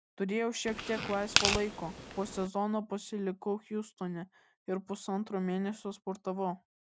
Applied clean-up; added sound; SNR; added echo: none; Tearing; -1 dB; none.